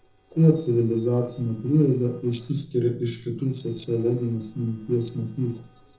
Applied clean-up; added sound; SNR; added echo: neural separator model SepFormer DNS4.